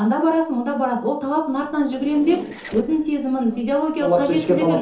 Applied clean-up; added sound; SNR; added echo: neural separator model SepFormer DNS4.